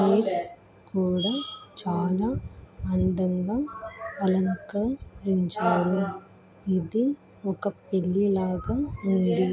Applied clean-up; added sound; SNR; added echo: none; none; none; none.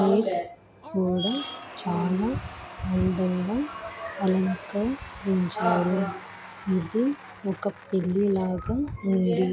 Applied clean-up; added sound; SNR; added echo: none; Applause / Crowd / Cheering; 18 dB; none.